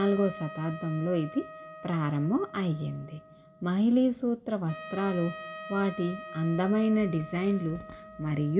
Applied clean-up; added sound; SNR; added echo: none; Trumpet; 15 dB; reverberation time 0.3 s.